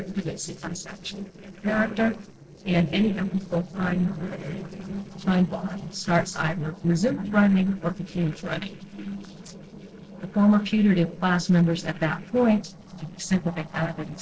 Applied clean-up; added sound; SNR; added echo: neural separator model SepFormer DNS4.